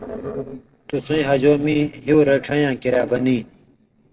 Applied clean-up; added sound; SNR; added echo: neural separator model SepFormer DNS4.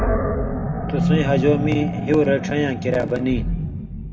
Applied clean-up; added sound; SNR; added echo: none; Animal; 1 dB; reverberation time 1.4 s.